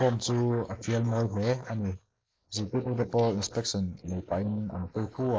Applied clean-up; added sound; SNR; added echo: neural mask model Resemble Enhance denoiser.